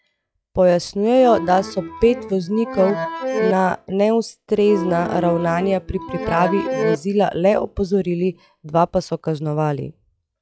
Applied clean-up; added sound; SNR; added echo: classical method log-MMSE.